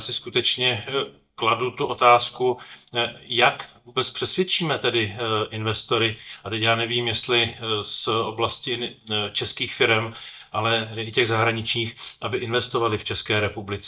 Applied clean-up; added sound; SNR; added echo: neural mask model DeepFilterNet 3.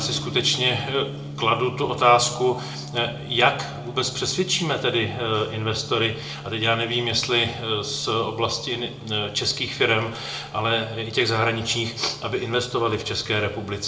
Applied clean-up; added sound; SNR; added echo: none; Gong; 14 dB; reverberation time 0.5 s.